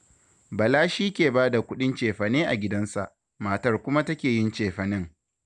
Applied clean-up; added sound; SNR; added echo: none; none; none; none.